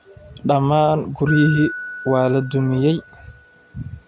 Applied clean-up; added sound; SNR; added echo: none; Glockenspiel; 14 dB; none.